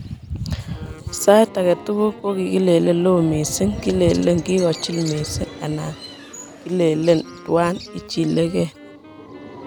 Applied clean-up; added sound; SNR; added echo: none; Wind instrument, woodwind instrument + Subway, metro, underground; 18 dB; none.